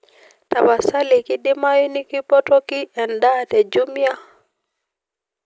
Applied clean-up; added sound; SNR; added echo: none; none; none; none.